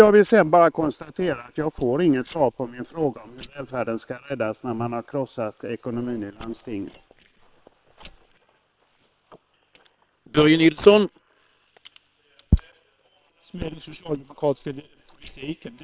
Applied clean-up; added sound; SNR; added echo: neural separator model SepFormer WHAM!.